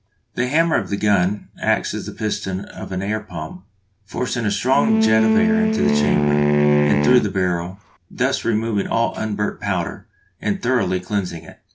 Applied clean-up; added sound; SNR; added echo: none; Wind instrument, woodwind instrument; -4 dB; none.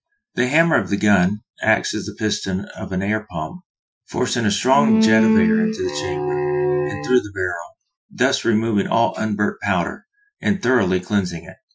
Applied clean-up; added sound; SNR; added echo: classical method Wiener filter.